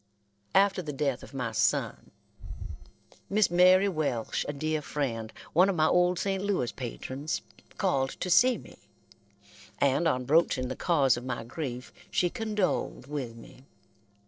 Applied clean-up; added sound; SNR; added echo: neural separator model SepFormer DNS4.